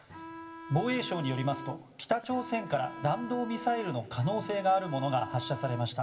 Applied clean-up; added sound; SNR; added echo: none; Bowed string instrument; 12 dB; reverberation time 1.3 s.